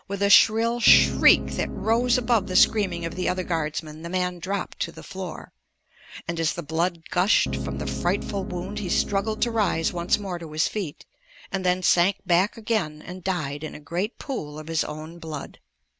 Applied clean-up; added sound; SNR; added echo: none; Piano; 6 dB; none.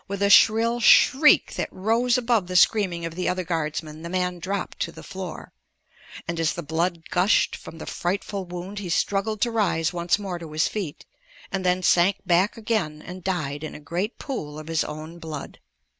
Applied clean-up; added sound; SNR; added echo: none; none; none; none.